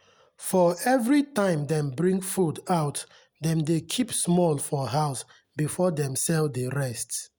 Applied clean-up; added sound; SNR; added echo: none; none; none; none.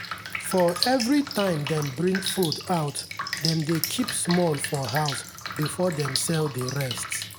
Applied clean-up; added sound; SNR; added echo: none; Drip; 7 dB; none.